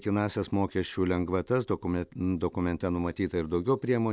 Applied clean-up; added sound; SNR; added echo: none; none; none; none.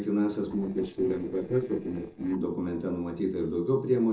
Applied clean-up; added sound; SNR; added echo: neural separator model SepFormer DNS4.